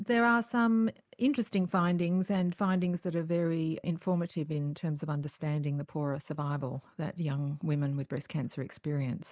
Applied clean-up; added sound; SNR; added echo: neural mask model Resemble Enhance denoiser.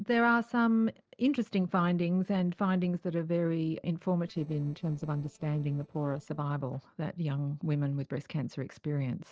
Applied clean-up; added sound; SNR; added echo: neural separator model SepFormer DNS4.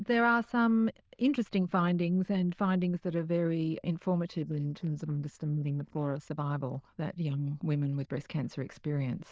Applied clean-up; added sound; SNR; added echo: neural diffusion model UNIVERSE++.